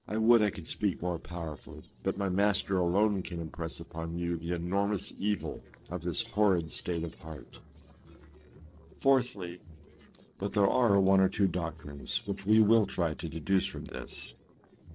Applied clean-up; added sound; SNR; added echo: neural separator model SepFormer DNS4.